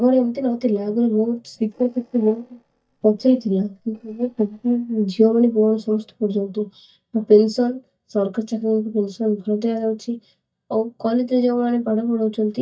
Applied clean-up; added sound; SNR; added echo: neural mask model DeepFilterNet 3.